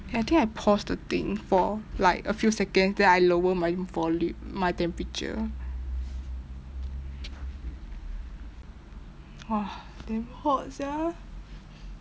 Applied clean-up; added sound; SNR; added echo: none; none; none; none.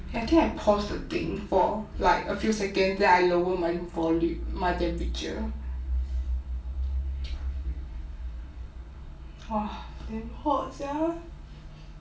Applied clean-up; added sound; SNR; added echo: none; none; none; reverberation time 0.3 s.